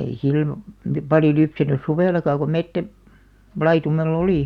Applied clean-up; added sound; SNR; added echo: none; none; none; none.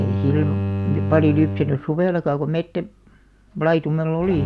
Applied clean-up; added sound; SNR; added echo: none; Bowed string instrument; 5 dB; none.